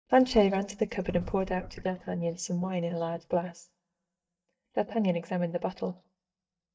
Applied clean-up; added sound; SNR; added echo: neural mask model DeepFilterNet 3.